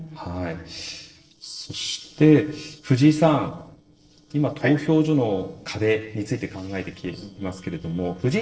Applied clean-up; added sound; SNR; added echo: neural separator model SepFormer DNS4.